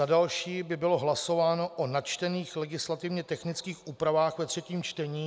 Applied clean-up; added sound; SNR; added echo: none; none; none; none.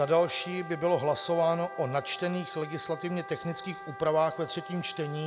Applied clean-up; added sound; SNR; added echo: none; Wind instrument, woodwind instrument; 13 dB; none.